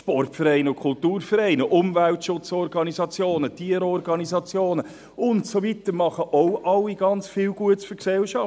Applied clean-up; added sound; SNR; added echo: none; none; none; none.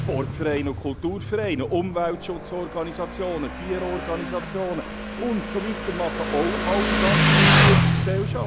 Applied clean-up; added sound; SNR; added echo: none; Motorcycle; -4 dB; none.